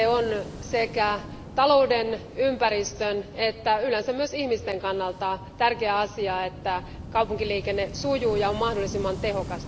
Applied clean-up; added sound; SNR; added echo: none; Waves, surf / Wind; 13 dB; none.